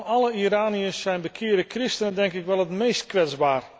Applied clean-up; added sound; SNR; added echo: none; none; none; none.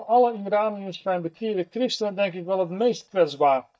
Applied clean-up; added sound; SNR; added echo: neural mask model DeepFilterNet 3.